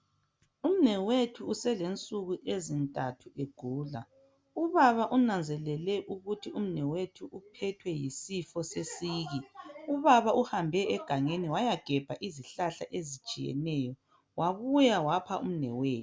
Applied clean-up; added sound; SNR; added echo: none; none; none; none.